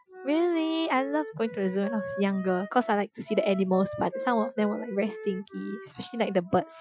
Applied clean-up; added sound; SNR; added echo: classical method Wiener filter.